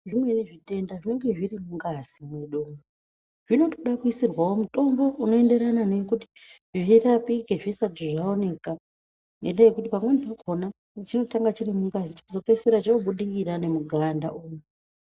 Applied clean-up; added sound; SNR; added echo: none; none; none; none.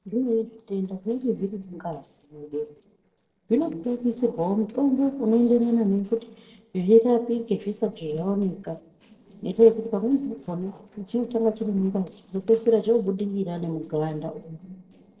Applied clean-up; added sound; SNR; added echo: neural separator model SepFormer DNS4.